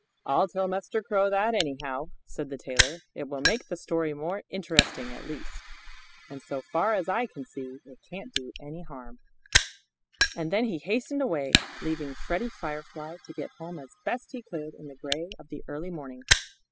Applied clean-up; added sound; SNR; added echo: classical method spectral subtraction.